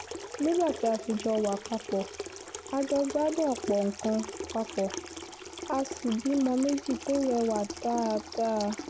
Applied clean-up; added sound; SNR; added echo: none; Sink (filling or washing) / Water tap, faucet; 10 dB; none.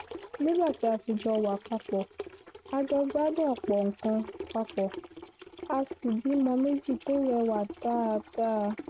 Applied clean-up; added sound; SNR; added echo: neural mask model RNNoise.